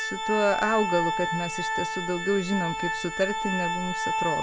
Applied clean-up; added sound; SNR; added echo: none; Organ; 1 dB; none.